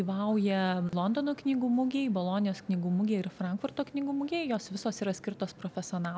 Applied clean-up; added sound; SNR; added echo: none; none; none; none.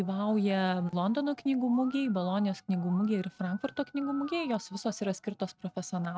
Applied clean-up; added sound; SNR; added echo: neural mask model RNNoise.